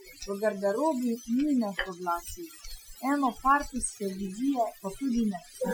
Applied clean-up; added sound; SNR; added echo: classical method Wiener filter.